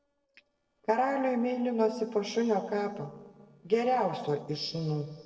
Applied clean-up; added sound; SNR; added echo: neural separator model SepFormer DNS4.